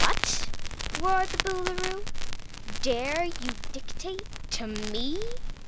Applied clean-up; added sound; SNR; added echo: none; Crackle; -4 dB; none.